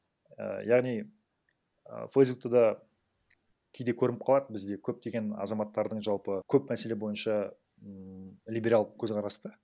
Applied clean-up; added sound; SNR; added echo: none; none; none; none.